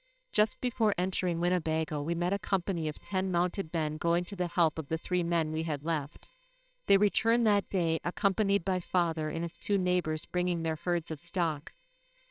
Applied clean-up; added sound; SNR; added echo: neural separator model SepFormer WHAMR!.